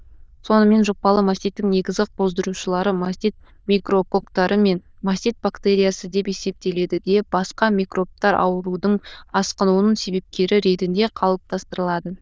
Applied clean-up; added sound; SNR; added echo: neural diffusion model UNIVERSE++.